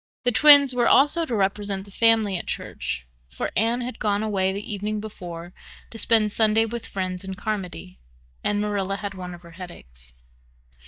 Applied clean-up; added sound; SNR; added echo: neural mask model DeepFilterNet 3.